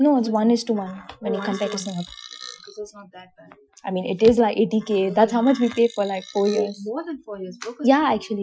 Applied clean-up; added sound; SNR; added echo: classical method Wiener filter.